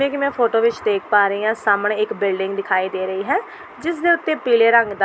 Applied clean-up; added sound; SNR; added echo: none; none; none; none.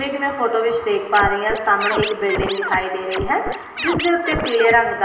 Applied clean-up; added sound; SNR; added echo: none; Scratching (performance technique); 6 dB; reverberation time 1.0 s.